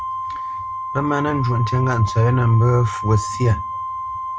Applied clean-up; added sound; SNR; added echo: none; Organ; 7 dB; none.